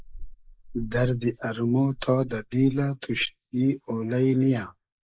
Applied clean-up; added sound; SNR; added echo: neural mask model Resemble Enhance denoiser.